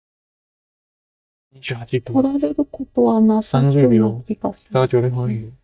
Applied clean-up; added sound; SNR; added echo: neural mask model DeepFilterNet 3.